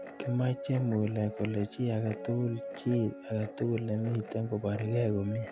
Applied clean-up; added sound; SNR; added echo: none; Guitar; 12 dB; none.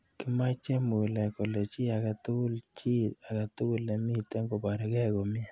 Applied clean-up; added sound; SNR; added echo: none; none; none; none.